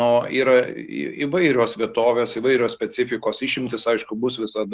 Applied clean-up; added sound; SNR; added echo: none; none; none; none.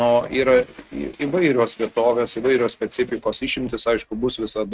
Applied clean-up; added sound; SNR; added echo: neural mask model RNNoise.